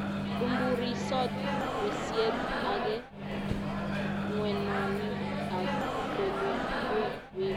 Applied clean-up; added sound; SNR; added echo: none; Microwave oven; -3 dB; none.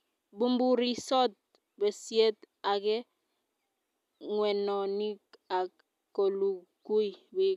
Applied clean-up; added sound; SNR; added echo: none; none; none; none.